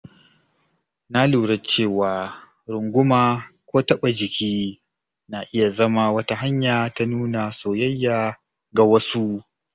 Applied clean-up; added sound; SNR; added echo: none; none; none; none.